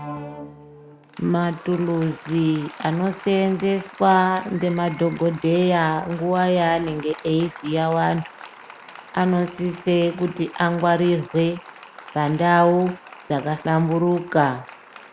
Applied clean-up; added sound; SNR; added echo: none; Applause; 19 dB; none.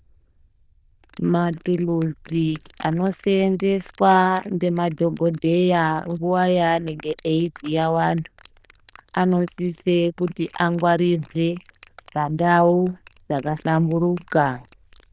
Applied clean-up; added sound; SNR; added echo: neural diffusion model UNIVERSE++.